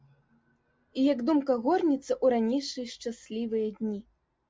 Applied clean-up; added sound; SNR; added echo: none; none; none; none.